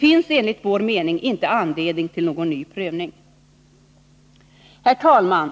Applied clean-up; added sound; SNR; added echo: none; none; none; none.